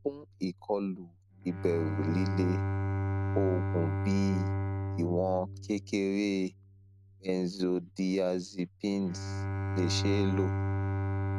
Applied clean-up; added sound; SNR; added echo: none; Bowed string instrument; 1 dB; none.